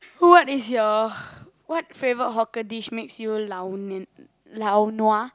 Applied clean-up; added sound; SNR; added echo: none; none; none; none.